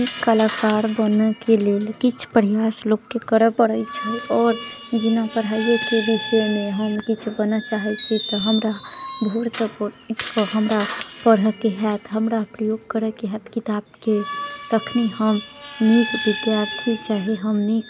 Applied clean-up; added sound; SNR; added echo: none; Screech; 10 dB; none.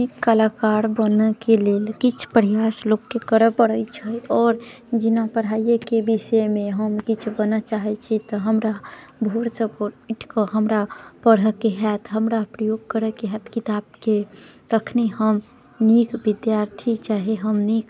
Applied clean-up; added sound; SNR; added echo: none; none; none; none.